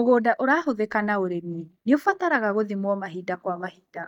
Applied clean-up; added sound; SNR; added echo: neural mask model DeepFilterNet 3.